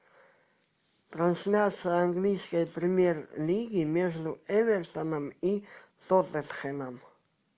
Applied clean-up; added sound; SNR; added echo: none; none; none; none.